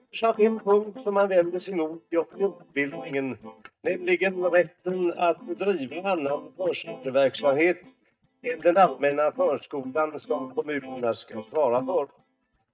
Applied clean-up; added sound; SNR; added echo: neural mask model DeepFilterNet 3.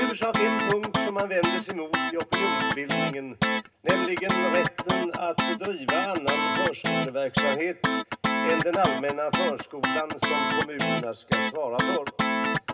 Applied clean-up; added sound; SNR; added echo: none; Guitar; -3 dB; reverberation time 0.2 s.